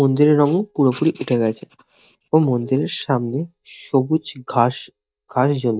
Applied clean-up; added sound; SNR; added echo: neural mask model DeepFilterNet 3.